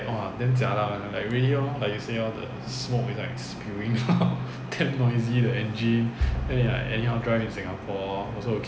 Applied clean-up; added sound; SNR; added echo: none; none; none; none.